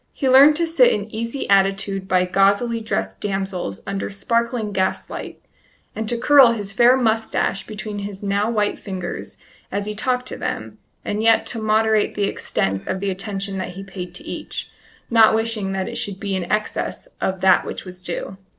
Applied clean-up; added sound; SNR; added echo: neural separator model SepFormer DNS4.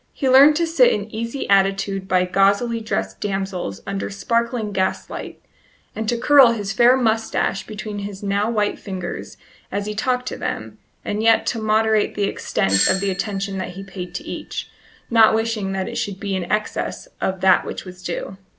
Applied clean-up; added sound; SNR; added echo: none; Doorbell; 9 dB; none.